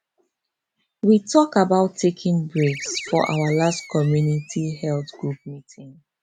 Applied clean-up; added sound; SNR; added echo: none; Animal; 16 dB; none.